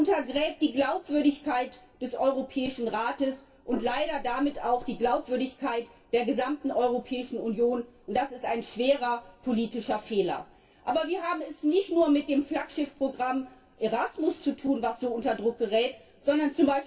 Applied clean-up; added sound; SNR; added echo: none; Gong; 13 dB; reverberation time 0.2 s.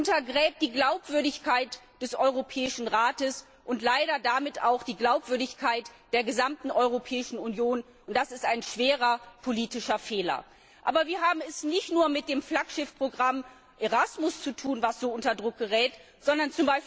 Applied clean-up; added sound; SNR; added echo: none; none; none; none.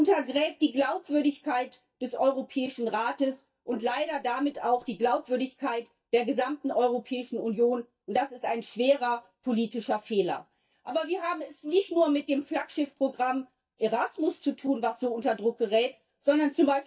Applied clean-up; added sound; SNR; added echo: neural mask model DeepFilterNet 3.